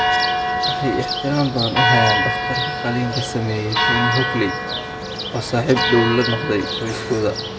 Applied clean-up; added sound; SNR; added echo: none; Church bell; 0 dB; reverberation time 0.7 s.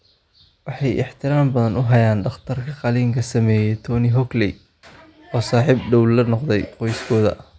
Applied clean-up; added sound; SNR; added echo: none; none; none; none.